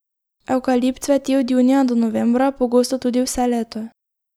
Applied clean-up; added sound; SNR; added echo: none; none; none; none.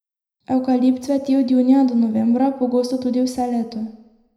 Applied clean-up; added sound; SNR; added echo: none; none; none; reverberation time 0.7 s.